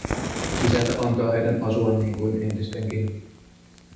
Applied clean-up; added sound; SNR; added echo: none; Fire; 8 dB; reverberation time 0.8 s.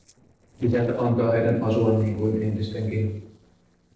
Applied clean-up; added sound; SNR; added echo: neural separator model SepFormer DNS4.